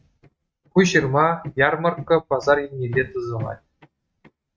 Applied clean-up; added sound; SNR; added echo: neural mask model RNNoise.